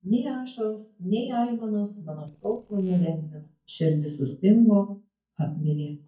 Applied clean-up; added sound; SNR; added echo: neural mask model DeepFilterNet 3.